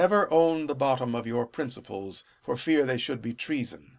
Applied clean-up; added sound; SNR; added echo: none; none; none; none.